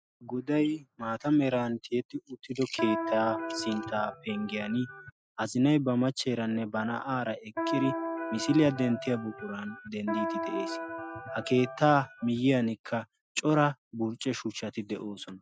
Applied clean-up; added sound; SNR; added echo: classical method Wiener filter.